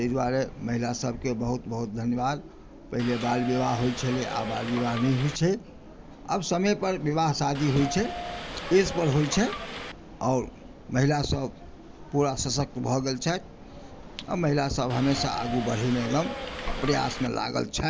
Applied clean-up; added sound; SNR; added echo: none; Subway, metro, underground / Doorbell; 9 dB; none.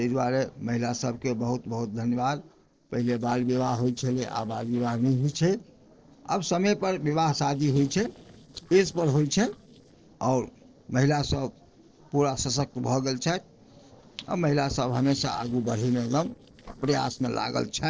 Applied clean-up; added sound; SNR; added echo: neural separator model SepFormer DNS4.